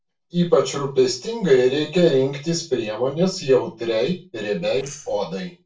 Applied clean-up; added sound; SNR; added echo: neural separator model SepFormer DNS4.